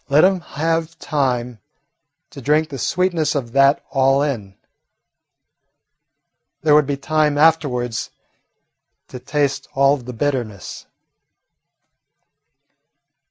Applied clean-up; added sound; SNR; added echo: none; none; none; none.